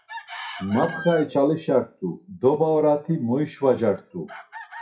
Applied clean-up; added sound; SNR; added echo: classical method WPE with log-MMSE.